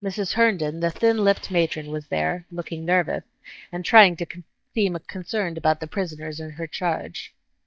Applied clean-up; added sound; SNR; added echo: neural mask model DeepFilterNet 3.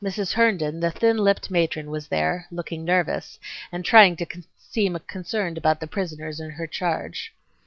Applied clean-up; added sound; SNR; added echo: none; none; none; none.